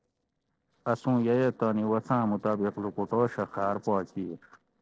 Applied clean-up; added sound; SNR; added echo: neural separator model SepFormer DNS4.